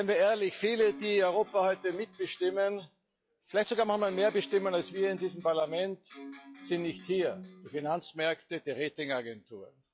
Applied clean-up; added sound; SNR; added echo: classical method log-MMSE.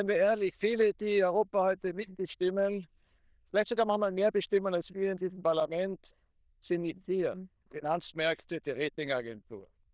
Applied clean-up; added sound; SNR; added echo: neural diffusion model UNIVERSE++.